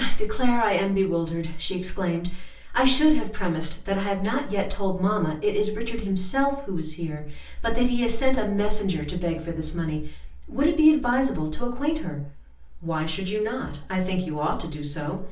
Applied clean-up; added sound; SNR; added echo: none; none; none; reverberation time 0.3 s.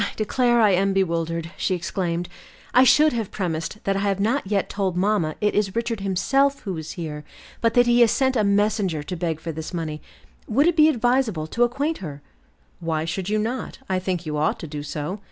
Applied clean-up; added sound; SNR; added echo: none; none; none; none.